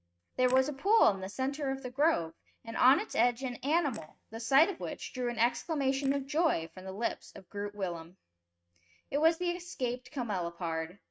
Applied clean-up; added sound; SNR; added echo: neural mask model RNNoise.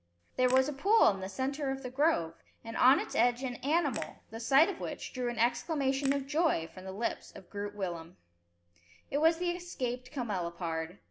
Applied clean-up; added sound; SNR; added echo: none; Crack / Crackle; 17 dB; none.